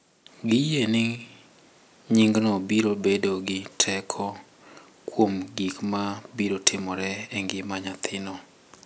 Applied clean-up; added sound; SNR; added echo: none; none; none; none.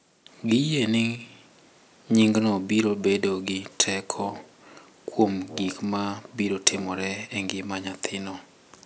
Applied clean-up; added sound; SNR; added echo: none; Brass instrument; 19 dB; none.